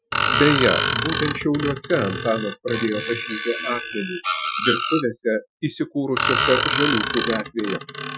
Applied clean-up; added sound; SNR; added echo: classical method Wiener filter.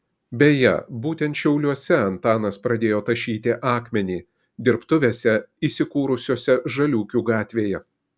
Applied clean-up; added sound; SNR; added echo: none; none; none; none.